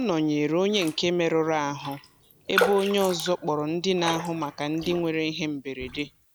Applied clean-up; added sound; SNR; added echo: none; Raindrop; 9 dB; none.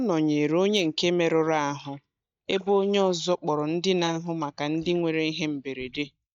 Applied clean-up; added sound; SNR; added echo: neural mask model DeepFilterNet 3.